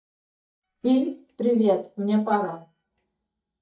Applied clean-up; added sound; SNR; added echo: neural mask model DeepFilterNet 3.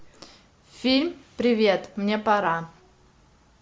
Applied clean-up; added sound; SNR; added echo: none; none; none; none.